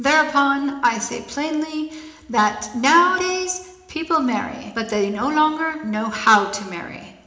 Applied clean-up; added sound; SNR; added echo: none; none; none; reverberation time 0.8 s.